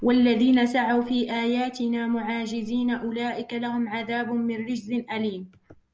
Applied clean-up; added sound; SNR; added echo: none; none; none; none.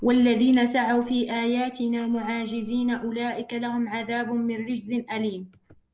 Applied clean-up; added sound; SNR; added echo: neural separator model SepFormer DNS4.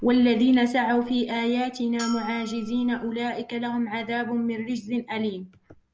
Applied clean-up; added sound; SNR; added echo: none; Bell; 17 dB; none.